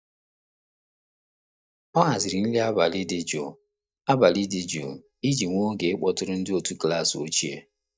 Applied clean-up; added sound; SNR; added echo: neural mask model DeepFilterNet 3.